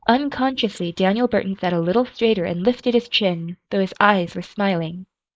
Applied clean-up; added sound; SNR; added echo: neural mask model Resemble Enhance denoiser.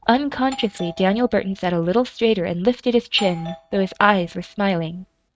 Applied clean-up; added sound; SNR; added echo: neural mask model RNNoise.